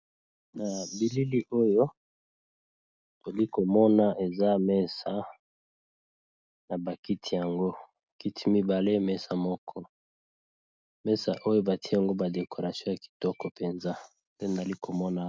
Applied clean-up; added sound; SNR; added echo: none; none; none; none.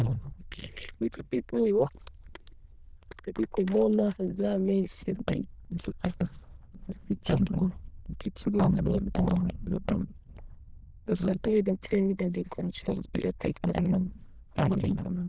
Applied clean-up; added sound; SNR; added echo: neural diffusion model UNIVERSE++.